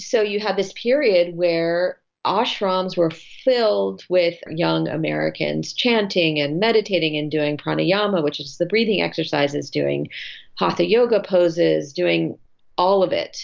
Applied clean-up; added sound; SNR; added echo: none; none; none; none.